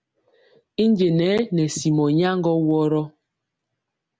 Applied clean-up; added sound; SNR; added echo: none; none; none; none.